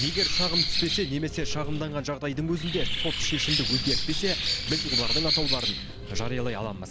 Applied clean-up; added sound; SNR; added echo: none; Bird; -2 dB; none.